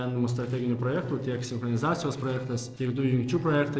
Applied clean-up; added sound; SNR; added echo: neural separator model SepFormer DNS4.